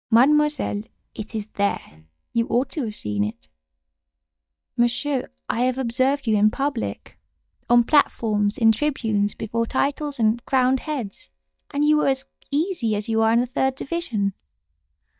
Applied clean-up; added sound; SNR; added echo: neural mask model DeepFilterNet 3.